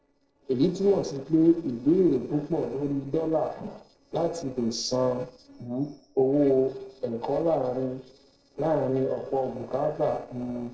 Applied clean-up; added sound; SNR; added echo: neural separator model SepFormer DNS4.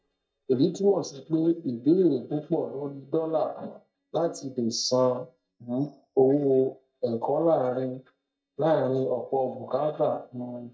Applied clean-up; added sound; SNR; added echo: neural mask model DeepFilterNet 3.